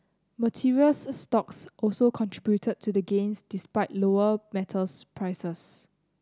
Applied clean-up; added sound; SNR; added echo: none; none; none; none.